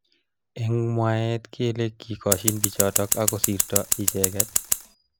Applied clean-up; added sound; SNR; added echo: none; Scissors; -2 dB; none.